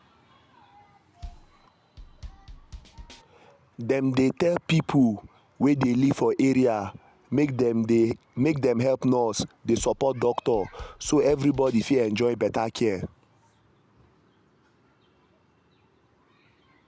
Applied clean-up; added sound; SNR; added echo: none; Bass drum / Snare drum / Drum kit; 18 dB; none.